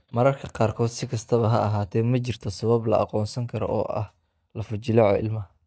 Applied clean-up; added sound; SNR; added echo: neural mask model DeepFilterNet 3.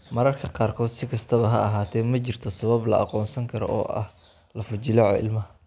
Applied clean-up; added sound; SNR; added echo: none; none; none; none.